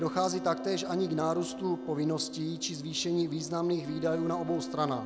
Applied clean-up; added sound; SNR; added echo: none; Wind instrument, woodwind instrument; 10 dB; none.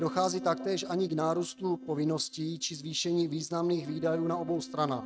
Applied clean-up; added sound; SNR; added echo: neural mask model RNNoise.